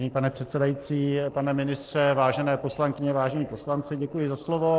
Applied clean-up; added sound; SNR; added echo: neural separator model SepFormer DNS4.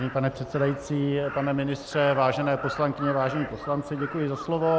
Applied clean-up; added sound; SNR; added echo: none; Crow; 13 dB; none.